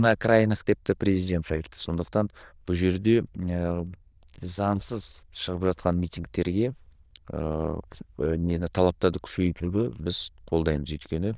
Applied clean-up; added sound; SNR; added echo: neural diffusion model UNIVERSE++.